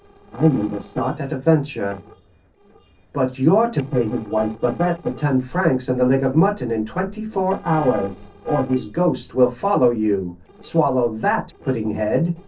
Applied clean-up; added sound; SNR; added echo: neural separator model SepFormer DNS4.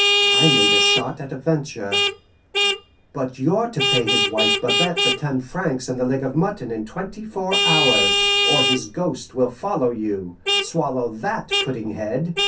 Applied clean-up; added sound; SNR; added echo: none; Vehicle horn, car horn, honking; -2 dB; reverberation time 0.3 s.